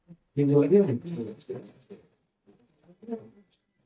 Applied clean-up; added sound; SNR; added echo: neural mask model DeepFilterNet 3.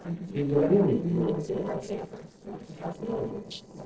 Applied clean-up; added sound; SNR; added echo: neural separator model SepFormer DNS4.